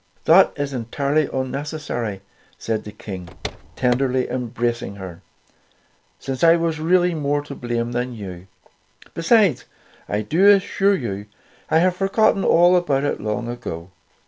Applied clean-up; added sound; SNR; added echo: none; Car; 12 dB; none.